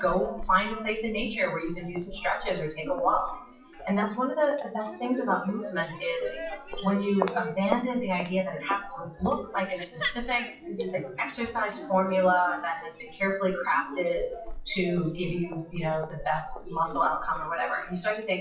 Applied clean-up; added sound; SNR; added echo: classical method WPE with log-MMSE.